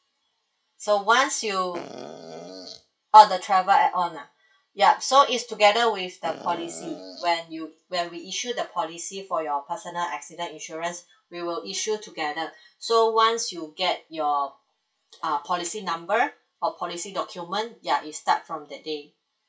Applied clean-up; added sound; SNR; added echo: classical method WPE with log-MMSE.